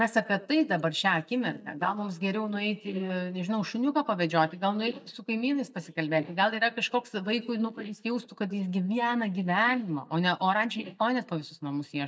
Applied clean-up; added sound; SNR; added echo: neural mask model DeepFilterNet 3.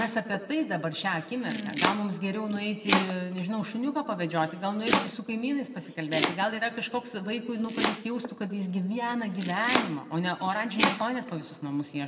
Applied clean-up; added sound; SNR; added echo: none; Domestic sounds, home sounds; 2 dB; reverberation time 1.1 s.